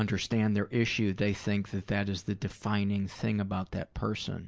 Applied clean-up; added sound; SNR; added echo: none; none; none; none.